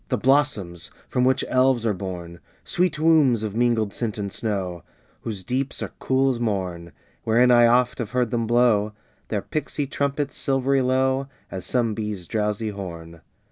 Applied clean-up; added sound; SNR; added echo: none; none; none; none.